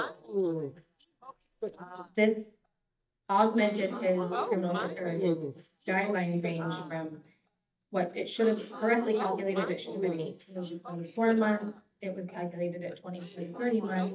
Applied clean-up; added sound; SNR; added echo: neural mask model DeepFilterNet 3.